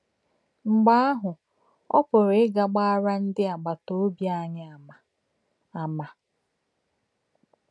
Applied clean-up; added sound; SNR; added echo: none; none; none; none.